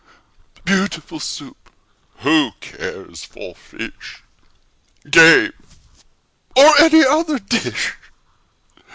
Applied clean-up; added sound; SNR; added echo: none; none; none; none.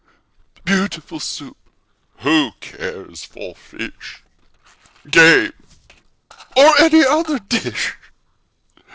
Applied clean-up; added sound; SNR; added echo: neural separator model SepFormer DNS4.